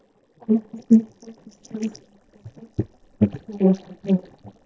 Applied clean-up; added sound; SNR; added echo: neural mask model DeepFilterNet 3.